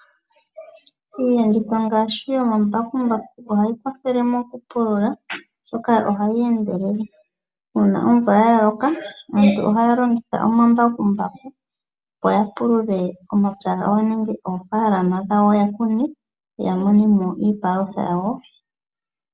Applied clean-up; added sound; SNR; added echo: none; none; none; none.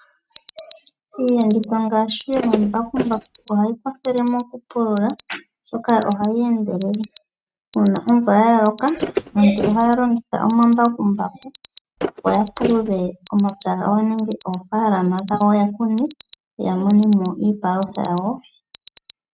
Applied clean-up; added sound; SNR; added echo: neural mask model RNNoise.